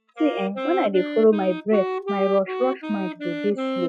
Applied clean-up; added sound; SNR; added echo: classical method Wiener filter.